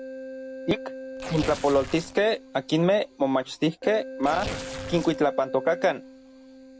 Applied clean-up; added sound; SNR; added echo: none; Keyboard (musical) + Tearing; 11 dB; none.